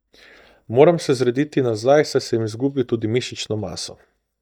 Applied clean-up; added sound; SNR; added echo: neural mask model DeepFilterNet 3.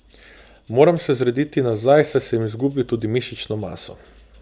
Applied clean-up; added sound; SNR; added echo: none; Tambourine; 17 dB; none.